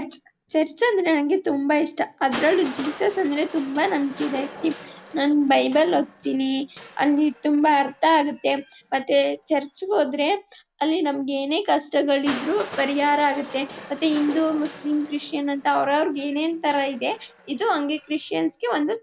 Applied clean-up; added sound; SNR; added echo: none; Crushing; 18 dB; none.